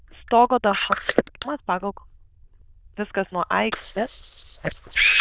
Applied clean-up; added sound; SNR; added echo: neural diffusion model UNIVERSE++.